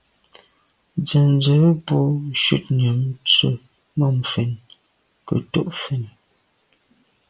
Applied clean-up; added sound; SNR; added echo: none; none; none; none.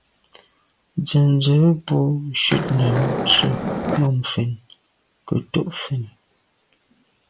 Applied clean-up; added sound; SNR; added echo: none; Skateboard; 2 dB; none.